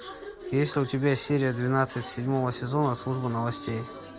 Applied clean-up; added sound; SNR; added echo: none; none; none; none.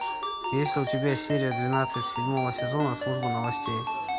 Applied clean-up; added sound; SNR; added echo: none; Ringtone; 2 dB; none.